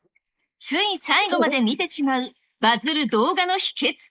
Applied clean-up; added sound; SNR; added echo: neural mask model Resemble Enhance denoiser.